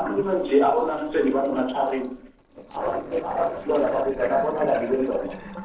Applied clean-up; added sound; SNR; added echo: neural separator model SepFormer DNS4.